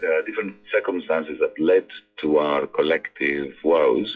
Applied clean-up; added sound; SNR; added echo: classical method WPE with log-MMSE.